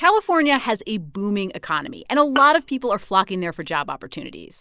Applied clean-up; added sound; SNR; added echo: neural mask model Resemble Enhance denoiser.